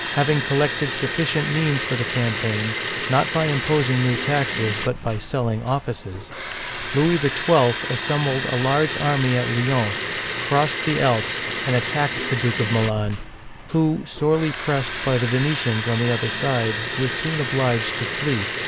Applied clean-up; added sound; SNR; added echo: none; Liquid; 4 dB; none.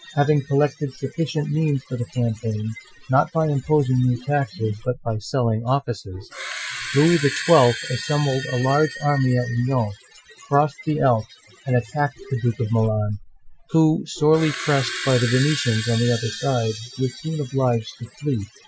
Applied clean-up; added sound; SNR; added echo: classical method Wiener filter.